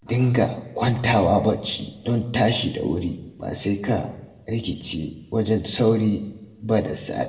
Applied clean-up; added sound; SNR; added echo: none; none; none; reverberation time 0.7 s.